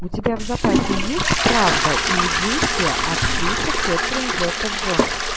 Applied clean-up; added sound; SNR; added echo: none; Toilet flush + Liquid; -4 dB; none.